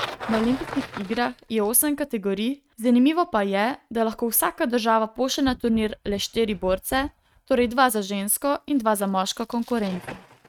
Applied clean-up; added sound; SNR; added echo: neural mask model RNNoise.